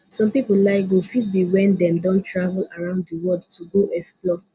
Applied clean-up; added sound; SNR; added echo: none; none; none; none.